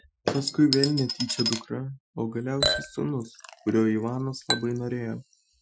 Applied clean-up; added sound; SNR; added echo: classical method Wiener filter.